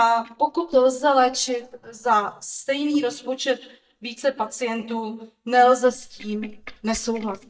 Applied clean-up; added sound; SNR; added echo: neural mask model DeepFilterNet 3.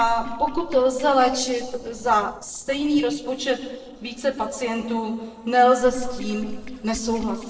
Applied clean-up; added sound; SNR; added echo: neural separator model SepFormer DNS4.